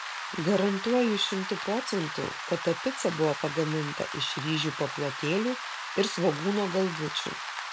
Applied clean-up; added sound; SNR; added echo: none; Rain; 7 dB; none.